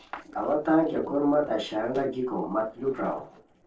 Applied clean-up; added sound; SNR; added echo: neural separator model SepFormer DNS4.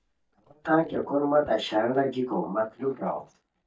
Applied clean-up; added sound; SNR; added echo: neural mask model DeepFilterNet 3.